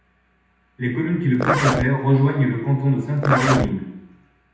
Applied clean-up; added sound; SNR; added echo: none; Zipper (clothing); 4 dB; reverberation time 0.9 s.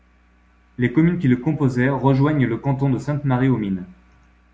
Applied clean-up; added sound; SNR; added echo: none; none; none; none.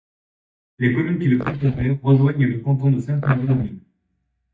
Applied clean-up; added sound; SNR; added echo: neural mask model DeepFilterNet 3.